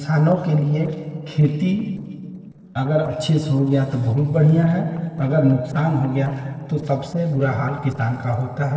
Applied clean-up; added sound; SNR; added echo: neural separator model SepFormer DNS4.